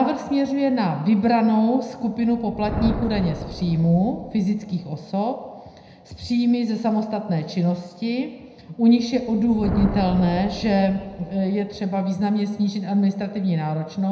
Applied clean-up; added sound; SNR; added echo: none; Thunder; 13 dB; reverberation time 0.8 s.